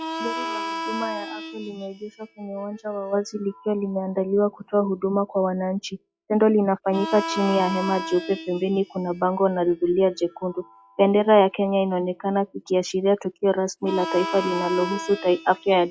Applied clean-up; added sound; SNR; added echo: classical method log-MMSE.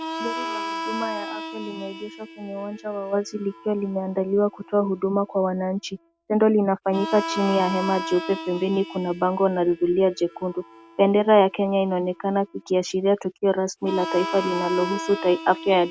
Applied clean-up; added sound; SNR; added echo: none; Harmonica; 11 dB; none.